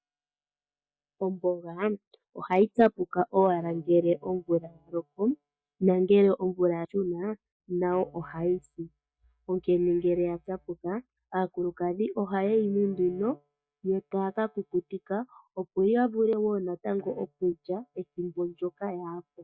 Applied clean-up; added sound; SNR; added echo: neural mask model DeepFilterNet 3.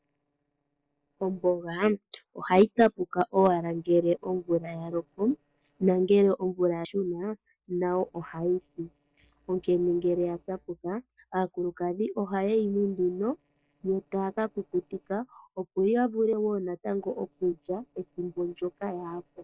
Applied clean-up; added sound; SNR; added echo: neural separator model SepFormer DNS4.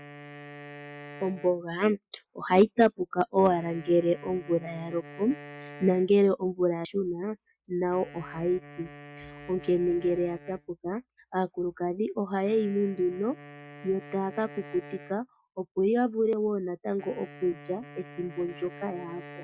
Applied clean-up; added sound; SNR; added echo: neural mask model RNNoise.